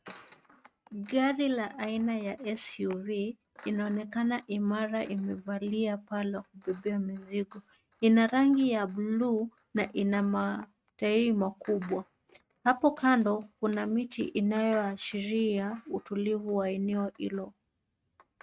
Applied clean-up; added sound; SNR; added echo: neural mask model RNNoise.